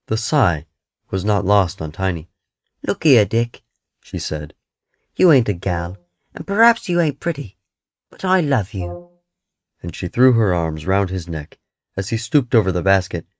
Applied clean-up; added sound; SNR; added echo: neural mask model RNNoise.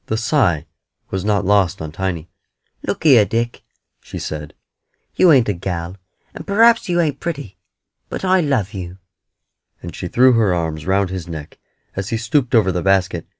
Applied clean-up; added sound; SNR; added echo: none; none; none; none.